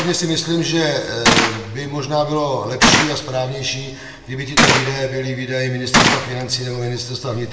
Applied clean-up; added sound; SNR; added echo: none; Gunshot, gunfire; -1 dB; reverberation time 0.9 s.